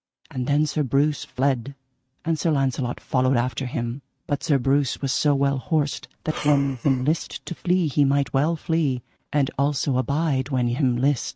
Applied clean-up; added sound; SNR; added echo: neural mask model RNNoise.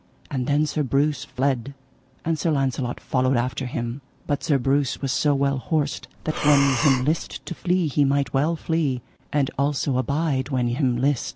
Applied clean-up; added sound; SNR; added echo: none; Breathing; 5 dB; none.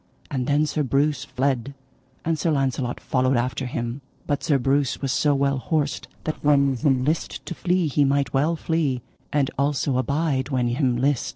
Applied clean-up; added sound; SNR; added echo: neural separator model SepFormer DNS4.